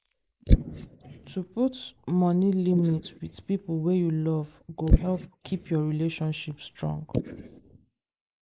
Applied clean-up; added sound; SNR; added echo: neural mask model Resemble Enhance denoiser.